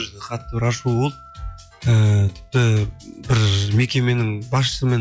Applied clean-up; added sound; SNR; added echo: classical method log-MMSE.